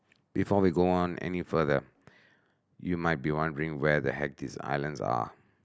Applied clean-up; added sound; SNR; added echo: none; none; none; none.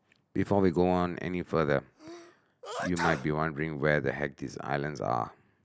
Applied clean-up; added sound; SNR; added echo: none; Sneeze; 9 dB; none.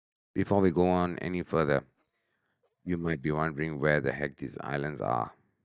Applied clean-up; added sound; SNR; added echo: neural mask model DeepFilterNet 3.